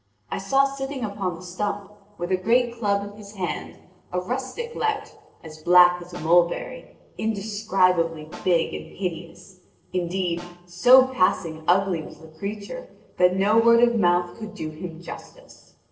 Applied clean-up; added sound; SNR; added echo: neural separator model SepFormer DNS4.